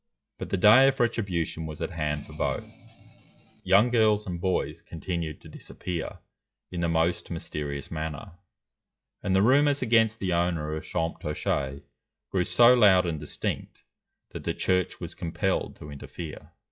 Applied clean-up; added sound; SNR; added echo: classical method log-MMSE.